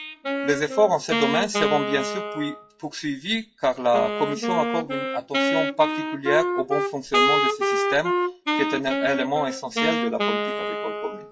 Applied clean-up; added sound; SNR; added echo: classical method WPE with log-MMSE.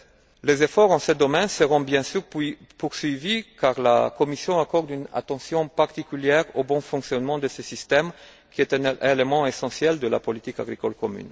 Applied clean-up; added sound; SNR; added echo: none; none; none; none.